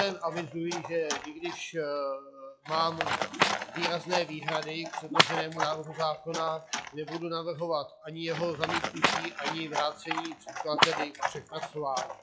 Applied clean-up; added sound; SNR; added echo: classical method log-MMSE.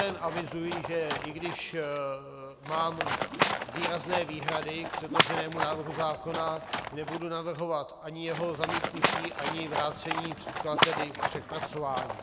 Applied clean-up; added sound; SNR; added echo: none; Livestock, farm animals, working animals; -1 dB; none.